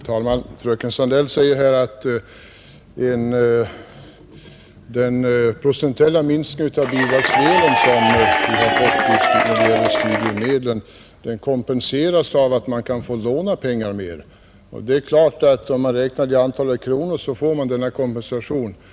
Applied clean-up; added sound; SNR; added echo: none; Applause / Crowd / Cheering; -2 dB; none.